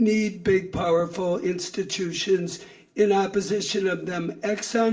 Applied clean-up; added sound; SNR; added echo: none; none; none; reverberation time 0.4 s.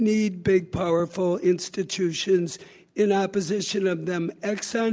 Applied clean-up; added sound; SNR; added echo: none; none; none; none.